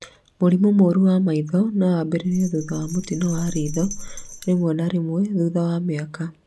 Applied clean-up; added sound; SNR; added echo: none; Bell; 13 dB; none.